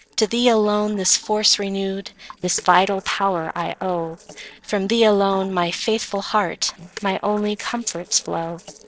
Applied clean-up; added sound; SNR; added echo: neural separator model SepFormer DNS4.